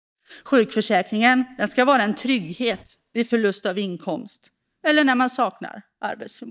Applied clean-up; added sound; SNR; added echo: neural mask model DeepFilterNet 3.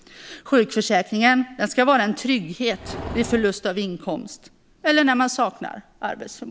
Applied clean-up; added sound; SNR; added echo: none; Livestock, farm animals, working animals; 19 dB; none.